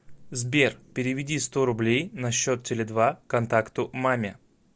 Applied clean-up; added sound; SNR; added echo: none; none; none; none.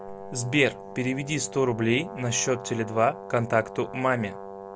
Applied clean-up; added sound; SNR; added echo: none; Brass instrument; 13 dB; none.